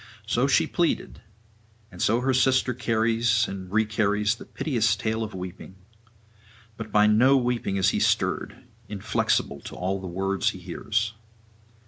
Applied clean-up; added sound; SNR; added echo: none; none; none; none.